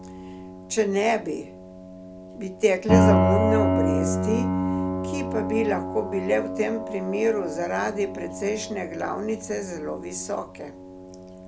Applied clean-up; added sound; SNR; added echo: none; Piano; -1 dB; none.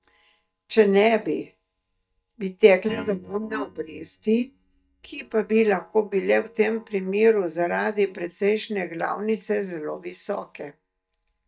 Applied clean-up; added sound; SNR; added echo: neural mask model DeepFilterNet 3.